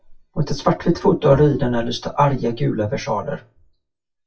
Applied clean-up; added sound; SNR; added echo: classical method WPE with log-MMSE.